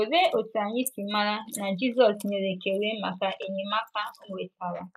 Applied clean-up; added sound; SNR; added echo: neural mask model Resemble Enhance denoiser.